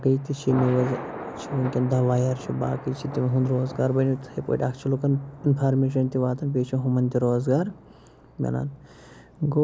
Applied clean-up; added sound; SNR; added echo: none; Thunder; 15 dB; none.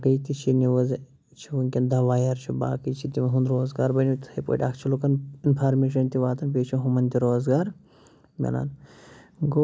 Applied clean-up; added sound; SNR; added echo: none; none; none; none.